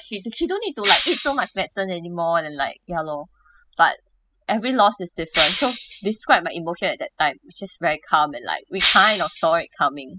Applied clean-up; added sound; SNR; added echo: classical method spectral subtraction.